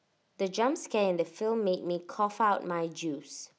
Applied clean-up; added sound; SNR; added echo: none; none; none; none.